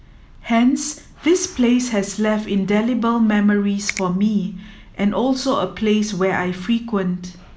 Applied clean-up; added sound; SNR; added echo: none; Finger snapping; 15 dB; none.